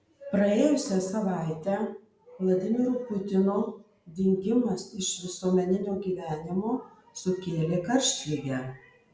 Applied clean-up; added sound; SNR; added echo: none; none; none; none.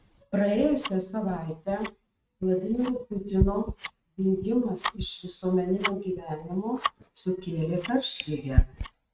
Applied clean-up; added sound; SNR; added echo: neural mask model RNNoise.